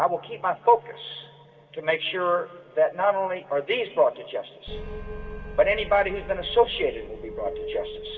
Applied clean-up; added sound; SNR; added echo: none; none; none; reverberation time 2.0 s.